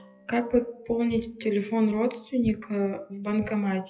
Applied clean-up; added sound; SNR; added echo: classical method WPE with log-MMSE.